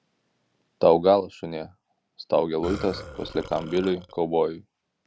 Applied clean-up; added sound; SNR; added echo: none; Burping, eructation; 13 dB; none.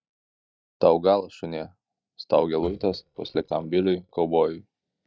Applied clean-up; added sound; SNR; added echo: neural mask model DeepFilterNet 3.